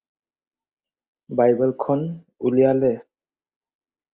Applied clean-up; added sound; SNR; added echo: none; none; none; none.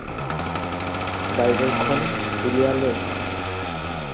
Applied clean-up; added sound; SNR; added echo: none; Engine starting; -1 dB; none.